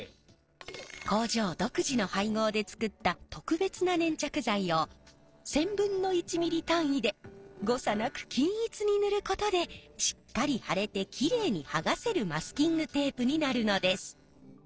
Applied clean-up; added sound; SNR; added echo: neural separator model SepFormer DNS4.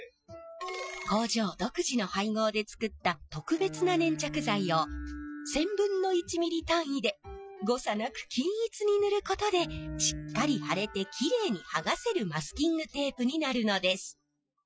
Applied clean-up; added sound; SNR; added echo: classical method Wiener filter.